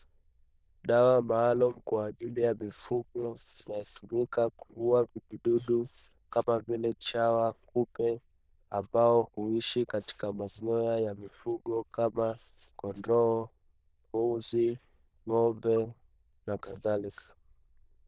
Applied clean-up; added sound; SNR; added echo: neural diffusion model UNIVERSE++.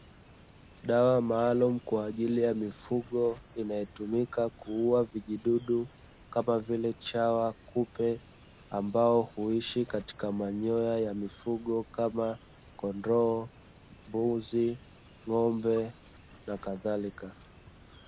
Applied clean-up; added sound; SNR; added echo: none; Chirp, tweet; 14 dB; none.